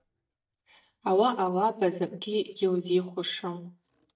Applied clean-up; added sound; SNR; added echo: neural mask model DeepFilterNet 3.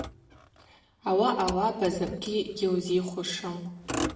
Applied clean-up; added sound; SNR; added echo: none; Motor vehicle (road); 10 dB; reverberation time 0.8 s.